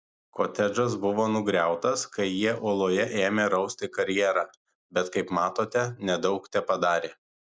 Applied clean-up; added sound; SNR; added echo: none; none; none; none.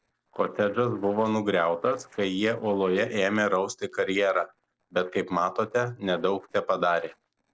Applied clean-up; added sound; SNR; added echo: neural separator model SepFormer DNS4.